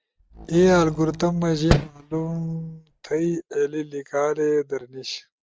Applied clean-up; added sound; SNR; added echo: neural mask model RNNoise.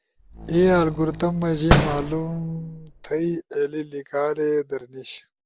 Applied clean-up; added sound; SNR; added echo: none; Slam; 2 dB; none.